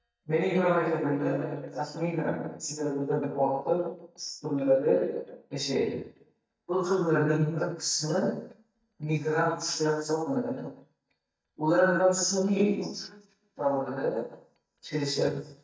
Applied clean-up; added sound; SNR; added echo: neural mask model DeepFilterNet 3.